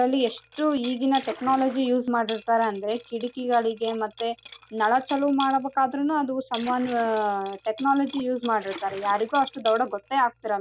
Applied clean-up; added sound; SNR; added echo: none; Splash, splatter + Liquid; 16 dB; none.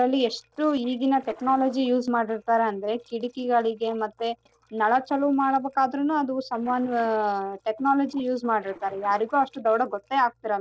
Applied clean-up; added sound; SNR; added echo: neural separator model SepFormer DNS4.